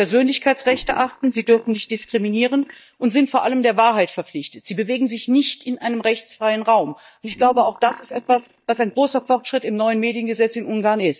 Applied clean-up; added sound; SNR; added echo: neural mask model DeepFilterNet 3.